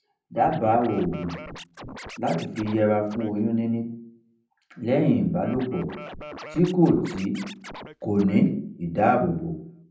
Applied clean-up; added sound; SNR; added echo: none; Scratching (performance technique); 15 dB; reverberation time 0.6 s.